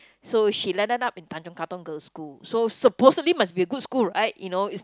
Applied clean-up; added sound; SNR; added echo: none; none; none; none.